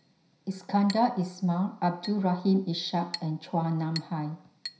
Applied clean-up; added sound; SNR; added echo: none; Chink, clink; 18 dB; reverberation time 0.5 s.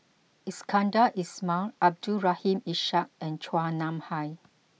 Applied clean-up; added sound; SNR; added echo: none; none; none; none.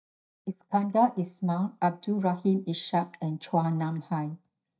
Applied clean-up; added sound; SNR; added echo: neural mask model DeepFilterNet 3.